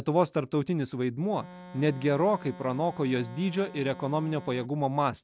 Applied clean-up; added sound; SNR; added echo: none; Organ; 17 dB; none.